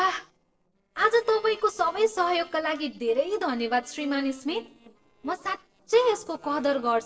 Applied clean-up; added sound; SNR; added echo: neural separator model SepFormer DNS4.